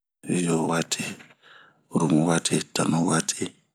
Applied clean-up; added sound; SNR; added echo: none; none; none; none.